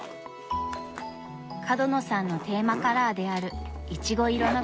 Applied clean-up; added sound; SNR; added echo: none; Zipper (clothing); 11 dB; none.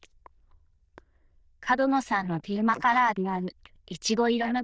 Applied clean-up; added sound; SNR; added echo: neural diffusion model UNIVERSE++.